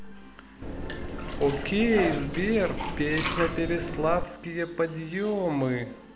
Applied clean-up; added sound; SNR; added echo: none; Liquid; 4 dB; none.